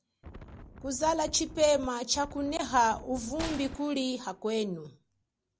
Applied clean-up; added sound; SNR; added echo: none; Wind + Gunshot, gunfire; 14 dB; none.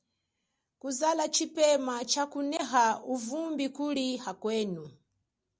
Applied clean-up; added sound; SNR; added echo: none; none; none; none.